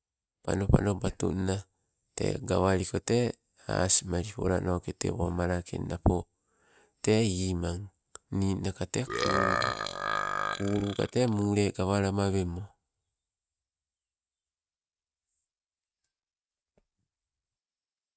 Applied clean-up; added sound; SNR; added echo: neural mask model RNNoise.